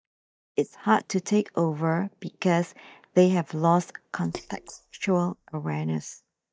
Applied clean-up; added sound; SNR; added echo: neural mask model DeepFilterNet 3.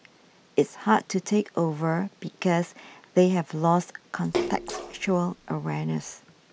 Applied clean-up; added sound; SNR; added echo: none; Splash, splatter; 8 dB; none.